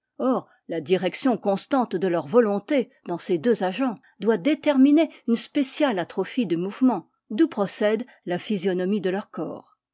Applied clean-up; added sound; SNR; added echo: none; none; none; none.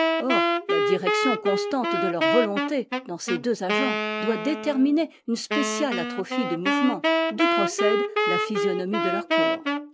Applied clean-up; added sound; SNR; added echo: none; Wind instrument, woodwind instrument; -2 dB; none.